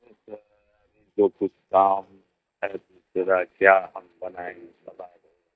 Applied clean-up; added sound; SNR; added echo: neural mask model DeepFilterNet 3.